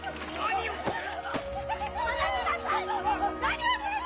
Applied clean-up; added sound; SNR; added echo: none; none; none; none.